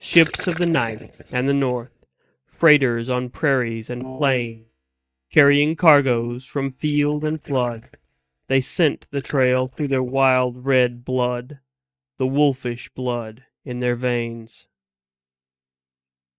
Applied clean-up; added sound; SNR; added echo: neural mask model DeepFilterNet 3.